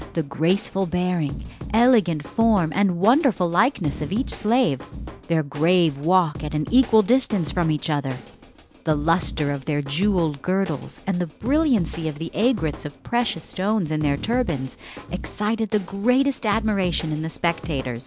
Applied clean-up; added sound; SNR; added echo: none; Drum kit; 14 dB; none.